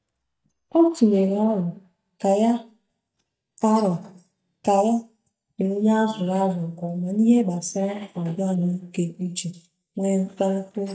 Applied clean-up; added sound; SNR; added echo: neural mask model DeepFilterNet 3.